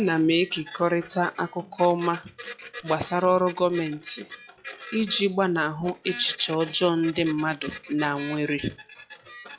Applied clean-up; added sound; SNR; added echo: classical method log-MMSE.